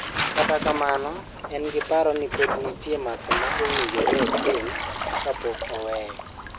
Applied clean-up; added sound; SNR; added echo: none; Drip / Trickle, dribble / Water / Splash, splatter + Tearing; 1 dB; none.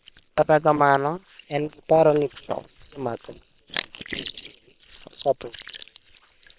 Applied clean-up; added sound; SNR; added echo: neural separator model SepFormer WHAM!.